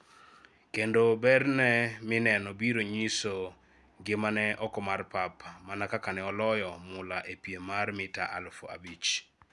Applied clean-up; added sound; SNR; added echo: none; none; none; none.